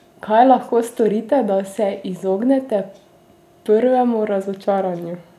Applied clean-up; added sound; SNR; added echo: none; none; none; none.